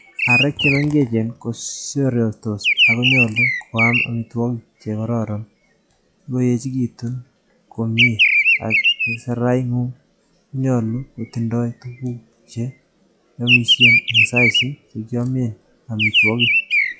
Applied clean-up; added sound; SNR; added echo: classical method log-MMSE.